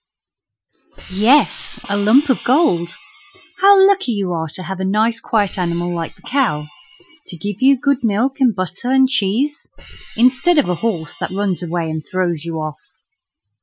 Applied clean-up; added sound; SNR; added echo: classical method Wiener filter.